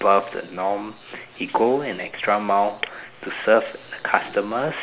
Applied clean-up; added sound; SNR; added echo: none; none; none; none.